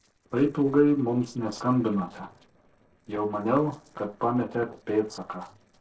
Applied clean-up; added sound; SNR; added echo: neural separator model SepFormer DNS4.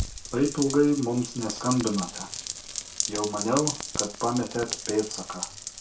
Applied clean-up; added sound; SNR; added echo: none; Rain; 7 dB; reverberation time 0.3 s.